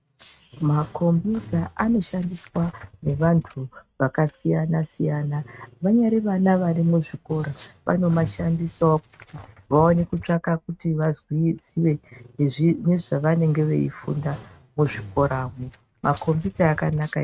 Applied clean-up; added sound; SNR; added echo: neural mask model RNNoise.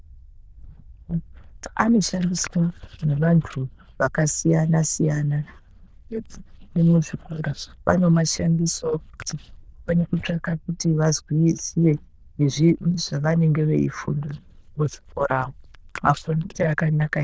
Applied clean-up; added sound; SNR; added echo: neural diffusion model UNIVERSE++.